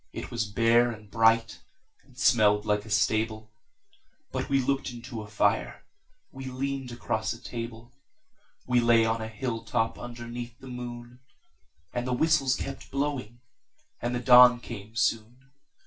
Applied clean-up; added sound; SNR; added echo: none; none; none; reverberation time 0.2 s.